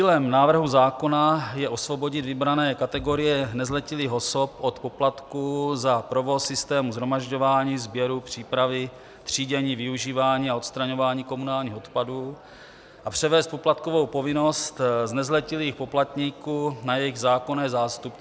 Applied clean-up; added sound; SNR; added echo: none; none; none; none.